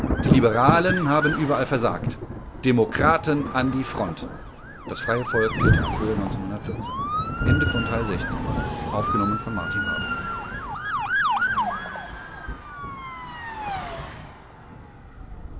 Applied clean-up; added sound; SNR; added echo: none; Motor vehicle (road) / Siren + Thunder; 0 dB; none.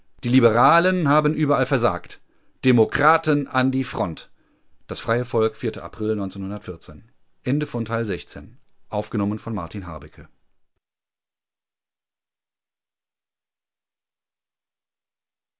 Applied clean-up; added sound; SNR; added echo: none; none; none; none.